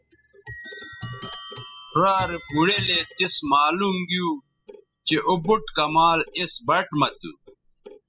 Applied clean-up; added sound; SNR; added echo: classical method spectral subtraction.